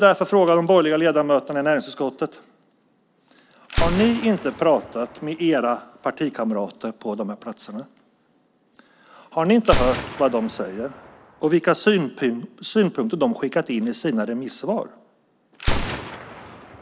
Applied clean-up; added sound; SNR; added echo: none; Gunshot, gunfire; 10 dB; none.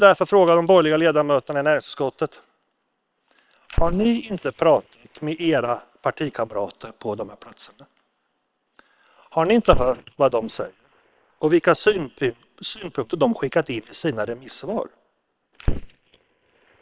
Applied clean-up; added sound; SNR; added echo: neural separator model SepFormer WHAM!.